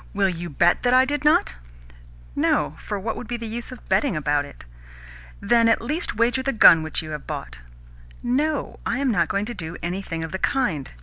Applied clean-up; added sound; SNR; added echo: none; none; none; none.